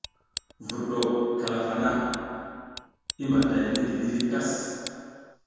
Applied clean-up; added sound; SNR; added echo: none; Tick; 14 dB; reverberation time 2.1 s.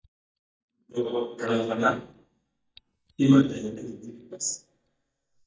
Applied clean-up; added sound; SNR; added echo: neural mask model DeepFilterNet 3.